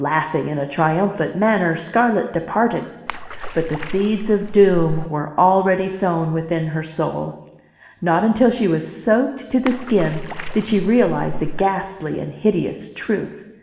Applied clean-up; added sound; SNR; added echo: none; Splash, splatter; 7 dB; reverberation time 1.0 s.